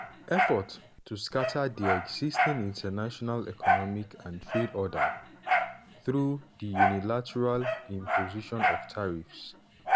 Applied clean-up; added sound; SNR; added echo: none; Dog; -1 dB; none.